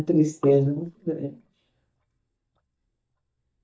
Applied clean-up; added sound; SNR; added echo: neural mask model DeepFilterNet 3.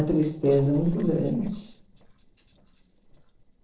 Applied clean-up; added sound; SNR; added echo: neural separator model SepFormer DNS4.